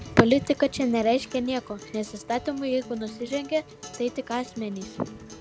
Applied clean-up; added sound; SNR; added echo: none; Wind / Ocean / Boat, Water vehicle + Acoustic guitar; 16 dB; none.